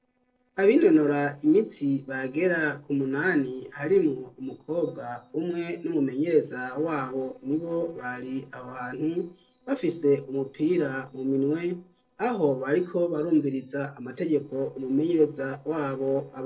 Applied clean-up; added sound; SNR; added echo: neural separator model SepFormer DNS4.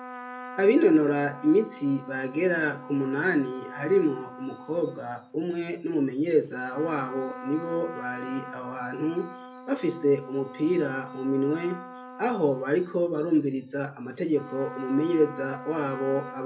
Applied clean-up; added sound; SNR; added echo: none; Trumpet; 15 dB; reverberation time 0.3 s.